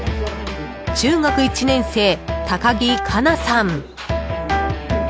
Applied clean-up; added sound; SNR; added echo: none; none; none; none.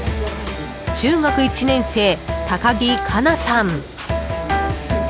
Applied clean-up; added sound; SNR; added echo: none; Sawing; 18 dB; none.